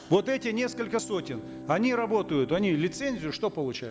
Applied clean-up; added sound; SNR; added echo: none; Bowed string instrument; 15 dB; none.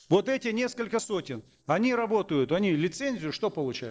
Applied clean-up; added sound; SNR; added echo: neural separator model SepFormer DNS4.